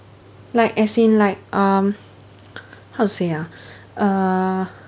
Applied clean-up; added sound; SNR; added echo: none; none; none; none.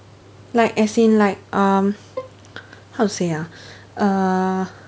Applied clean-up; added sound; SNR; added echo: none; Bowed string instrument; 19 dB; none.